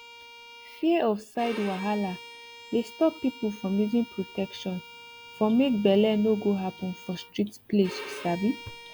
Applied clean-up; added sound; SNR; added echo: none; Bowed string instrument; 17 dB; none.